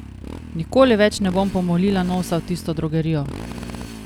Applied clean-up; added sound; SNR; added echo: none; Motorcycle; 12 dB; none.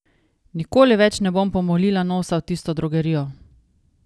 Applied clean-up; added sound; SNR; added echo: none; none; none; none.